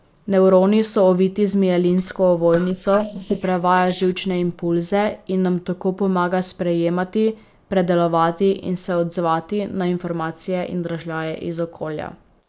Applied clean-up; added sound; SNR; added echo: neural mask model Resemble Enhance denoiser.